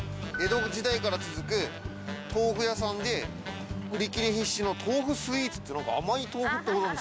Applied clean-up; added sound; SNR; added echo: none; none; none; none.